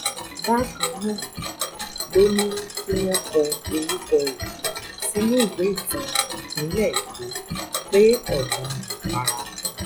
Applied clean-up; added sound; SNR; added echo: classical method log-MMSE.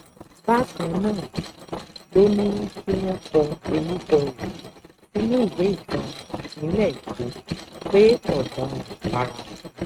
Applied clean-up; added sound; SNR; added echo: neural mask model RNNoise.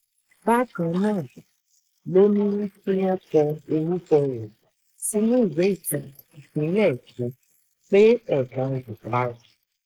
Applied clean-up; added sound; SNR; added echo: neural mask model Resemble Enhance denoiser.